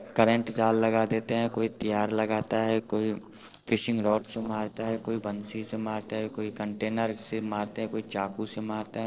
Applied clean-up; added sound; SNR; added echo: neural separator model SepFormer DNS4.